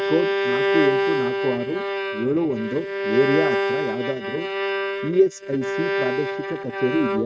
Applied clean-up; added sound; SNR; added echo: neural mask model RNNoise.